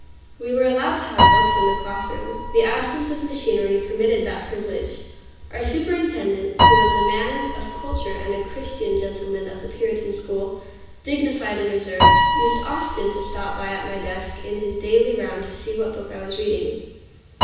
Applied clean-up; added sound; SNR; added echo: none; Piano; -1 dB; reverberation time 1.1 s.